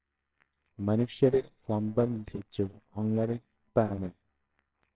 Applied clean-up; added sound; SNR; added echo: neural separator model SepFormer WHAMR!.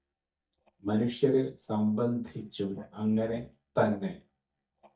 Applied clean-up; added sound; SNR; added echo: neural mask model DeepFilterNet 3.